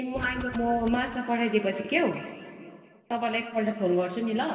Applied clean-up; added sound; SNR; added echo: none; Wind; 12 dB; reverberation time 2.4 s.